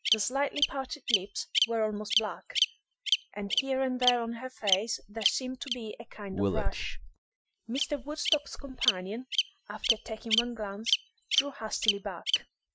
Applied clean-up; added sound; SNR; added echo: classical method Wiener filter.